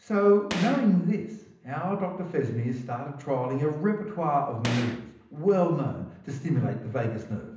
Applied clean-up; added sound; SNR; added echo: none; Gunshot, gunfire; 11 dB; reverberation time 0.8 s.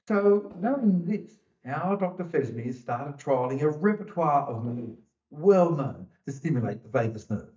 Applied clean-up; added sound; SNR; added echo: neural mask model DeepFilterNet 3.